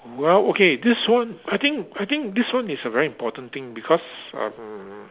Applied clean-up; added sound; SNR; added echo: none; none; none; none.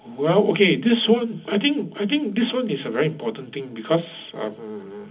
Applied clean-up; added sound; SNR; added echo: none; none; none; reverberation time 0.4 s.